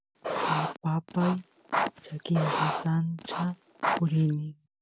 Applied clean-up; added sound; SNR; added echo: none; Writing; 2 dB; none.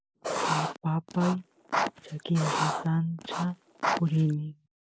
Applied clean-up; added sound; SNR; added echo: neural mask model Resemble Enhance denoiser.